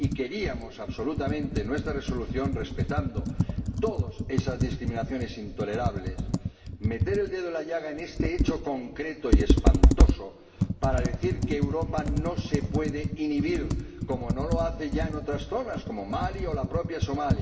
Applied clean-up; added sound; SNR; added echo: none; Computer keyboard; -4 dB; reverberation time 1.7 s.